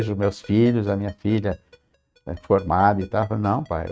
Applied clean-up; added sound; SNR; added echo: neural mask model RNNoise.